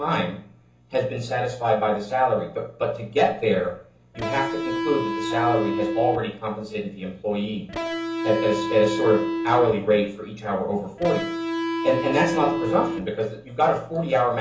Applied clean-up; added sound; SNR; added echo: none; Electric guitar; 3 dB; reverberation time 0.6 s.